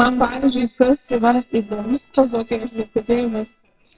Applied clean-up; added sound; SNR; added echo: neural separator model SepFormer WHAMR!.